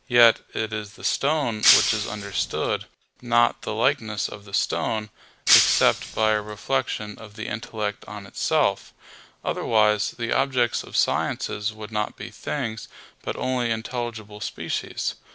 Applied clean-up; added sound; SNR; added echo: none; Shatter; -2 dB; none.